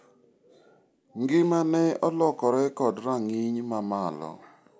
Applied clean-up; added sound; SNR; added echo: none; none; none; none.